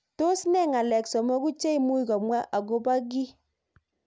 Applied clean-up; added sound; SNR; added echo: none; none; none; none.